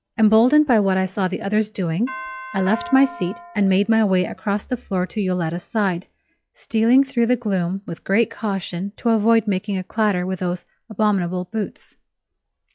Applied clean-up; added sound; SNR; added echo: classical method log-MMSE.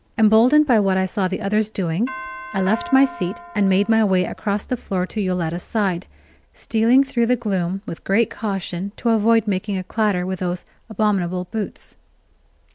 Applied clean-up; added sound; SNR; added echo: none; Doorbell; 14 dB; none.